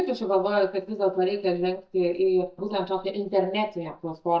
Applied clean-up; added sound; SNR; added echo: neural mask model DeepFilterNet 3.